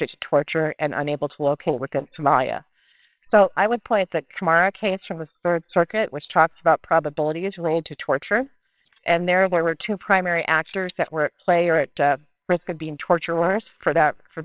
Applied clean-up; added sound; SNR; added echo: neural separator model SepFormer WHAMR!.